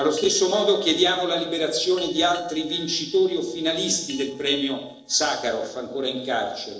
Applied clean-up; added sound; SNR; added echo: neural separator model SepFormer DNS4.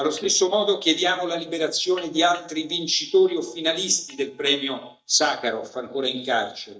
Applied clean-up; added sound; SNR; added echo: neural mask model DeepFilterNet 3.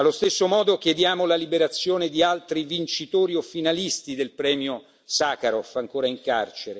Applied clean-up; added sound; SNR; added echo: none; none; none; none.